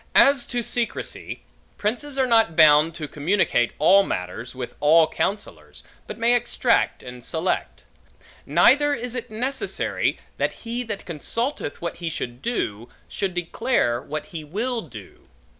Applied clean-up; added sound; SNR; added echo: none; none; none; none.